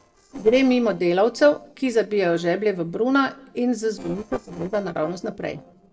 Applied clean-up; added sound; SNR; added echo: neural separator model SepFormer DNS4.